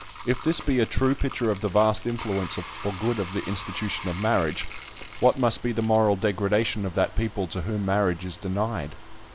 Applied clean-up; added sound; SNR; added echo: none; Bathtub (filling or washing); 15 dB; none.